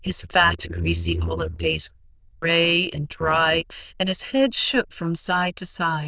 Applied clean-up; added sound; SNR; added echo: neural diffusion model UNIVERSE++.